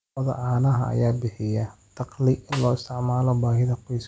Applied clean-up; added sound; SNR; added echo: none; Snare drum; 14 dB; none.